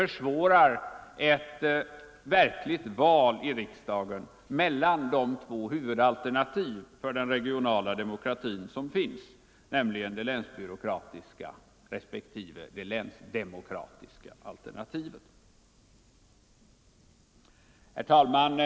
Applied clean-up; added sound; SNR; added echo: none; none; none; none.